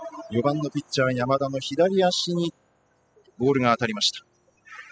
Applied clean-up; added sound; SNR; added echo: classical method spectral subtraction.